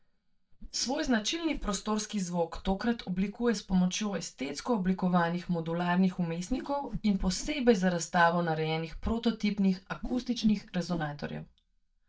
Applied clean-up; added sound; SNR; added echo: neural mask model DeepFilterNet 3.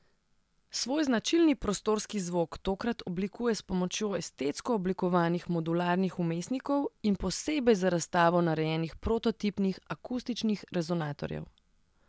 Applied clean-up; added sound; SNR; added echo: none; none; none; none.